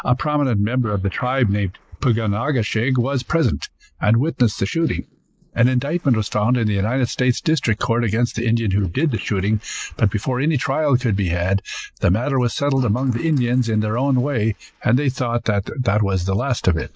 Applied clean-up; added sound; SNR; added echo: neural mask model Resemble Enhance denoiser.